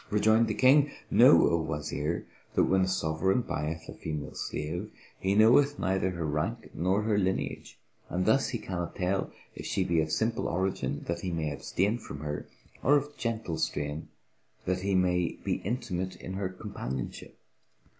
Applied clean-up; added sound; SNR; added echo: none; none; none; none.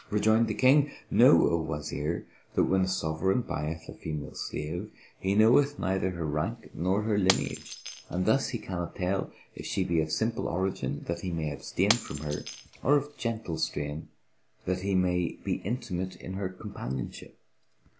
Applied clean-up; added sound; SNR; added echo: none; Shatter; 11 dB; none.